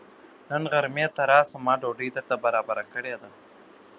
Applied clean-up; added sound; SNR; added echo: none; none; none; none.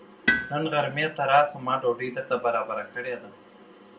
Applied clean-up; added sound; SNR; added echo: none; Tools; 6 dB; reverberation time 0.2 s.